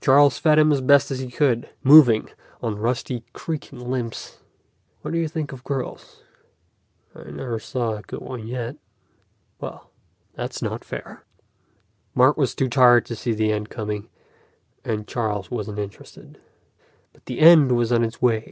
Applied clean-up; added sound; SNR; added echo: none; none; none; none.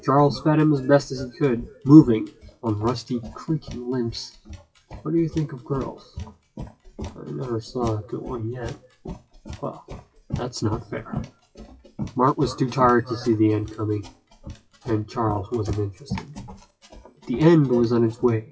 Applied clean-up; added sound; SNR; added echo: classical method WPE with log-MMSE.